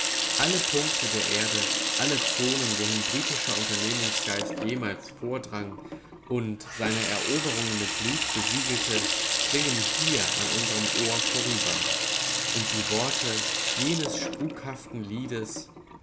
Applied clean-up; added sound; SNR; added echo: none; Sink (filling or washing) / Water tap, faucet; -4 dB; none.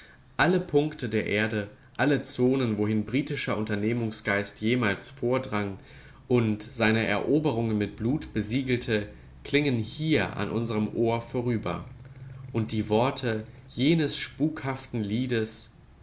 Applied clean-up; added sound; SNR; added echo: none; none; none; none.